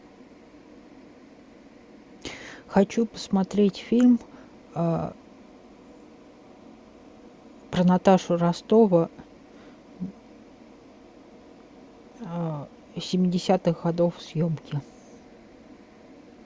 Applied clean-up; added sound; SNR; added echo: none; none; none; none.